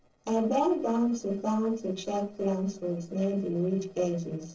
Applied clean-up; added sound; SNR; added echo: neural separator model SepFormer DNS4.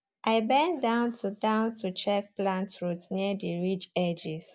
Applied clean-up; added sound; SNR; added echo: none; none; none; none.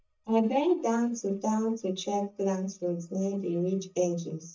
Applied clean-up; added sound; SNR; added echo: neural mask model DeepFilterNet 3.